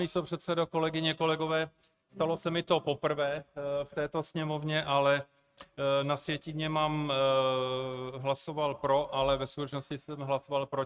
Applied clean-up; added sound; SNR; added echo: neural mask model RNNoise.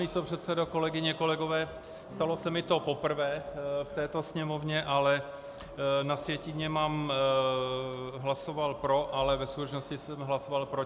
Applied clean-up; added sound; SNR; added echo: none; Acoustic guitar / Strum; 18 dB; none.